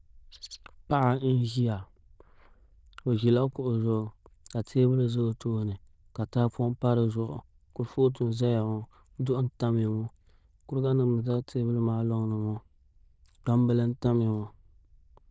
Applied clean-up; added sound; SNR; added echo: neural diffusion model UNIVERSE++.